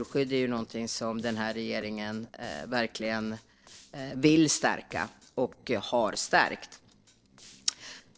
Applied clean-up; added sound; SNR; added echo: neural separator model SepFormer DNS4.